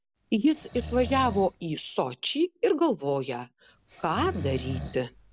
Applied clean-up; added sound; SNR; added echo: none; Breathing; 12 dB; none.